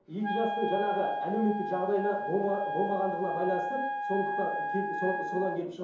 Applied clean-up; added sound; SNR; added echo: none; Wind instrument, woodwind instrument; 2 dB; reverberation time 2.8 s.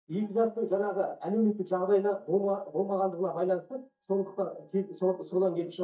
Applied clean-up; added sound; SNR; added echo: neural mask model DeepFilterNet 3.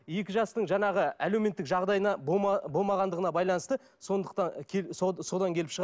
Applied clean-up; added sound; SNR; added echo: none; none; none; none.